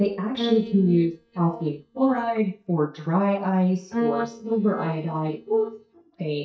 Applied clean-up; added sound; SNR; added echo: neural mask model DeepFilterNet 3.